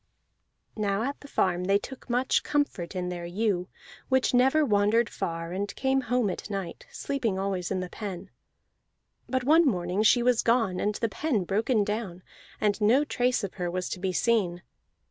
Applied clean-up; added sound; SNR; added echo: none; none; none; none.